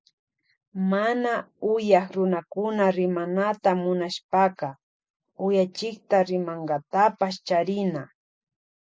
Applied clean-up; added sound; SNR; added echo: none; none; none; none.